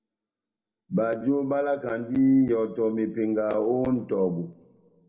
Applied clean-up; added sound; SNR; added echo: none; none; none; reverberation time 1.1 s.